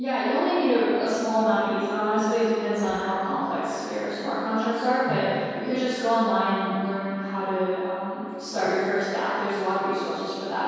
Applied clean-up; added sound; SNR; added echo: none; none; none; reverberation time 2.2 s.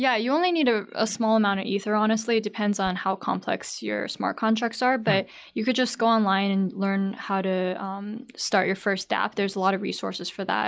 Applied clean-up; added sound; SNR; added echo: none; none; none; none.